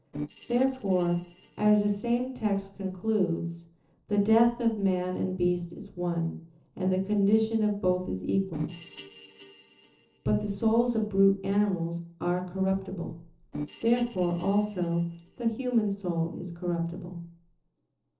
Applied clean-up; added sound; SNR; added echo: neural separator model SepFormer DNS4.